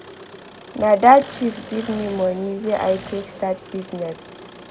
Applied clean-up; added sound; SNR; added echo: none; Engine; 17 dB; none.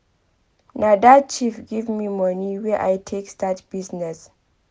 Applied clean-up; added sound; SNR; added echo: none; none; none; none.